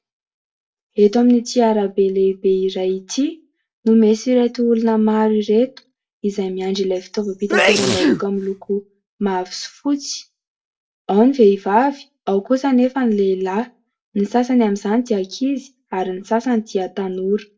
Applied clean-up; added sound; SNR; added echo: none; Sneeze; 1 dB; reverberation time 0.2 s.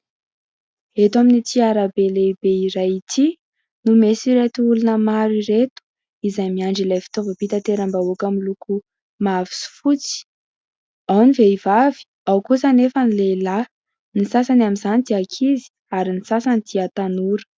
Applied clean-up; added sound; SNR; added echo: none; none; none; none.